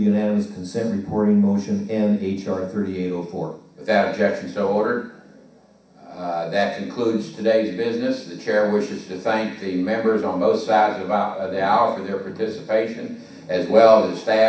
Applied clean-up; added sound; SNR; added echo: none; none; none; reverberation time 0.7 s.